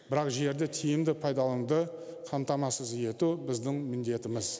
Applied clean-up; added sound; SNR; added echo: none; none; none; none.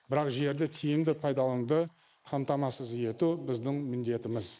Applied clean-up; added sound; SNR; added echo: neural mask model Resemble Enhance denoiser.